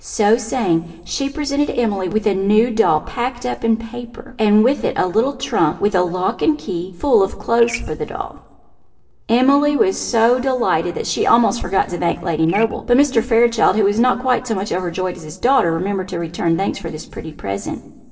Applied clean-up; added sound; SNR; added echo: neural separator model SepFormer DNS4.